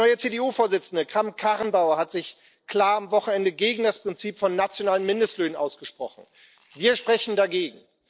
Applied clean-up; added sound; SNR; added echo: neural separator model SepFormer DNS4.